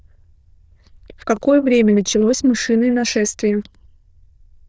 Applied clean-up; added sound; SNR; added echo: neural diffusion model UNIVERSE++.